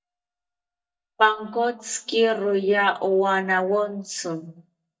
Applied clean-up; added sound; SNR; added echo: neural mask model DeepFilterNet 3.